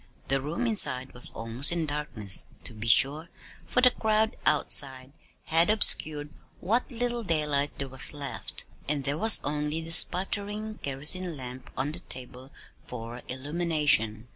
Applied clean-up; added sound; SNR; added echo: none; none; none; none.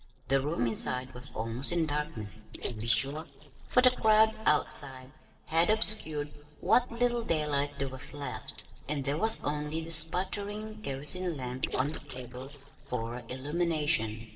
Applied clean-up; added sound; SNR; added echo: neural separator model SepFormer DNS4.